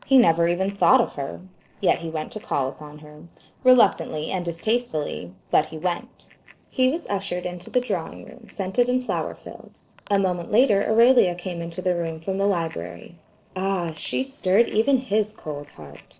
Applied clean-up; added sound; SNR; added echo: neural separator model SepFormer DNS4.